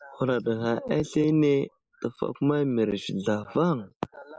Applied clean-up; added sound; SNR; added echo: neural mask model Resemble Enhance denoiser.